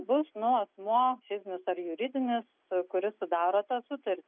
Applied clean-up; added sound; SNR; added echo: none; none; none; none.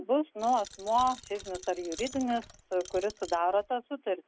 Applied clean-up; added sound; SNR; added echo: none; Coin (dropping); 17 dB; none.